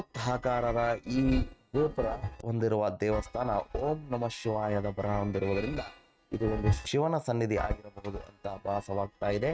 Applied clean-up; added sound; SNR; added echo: neural mask model RNNoise.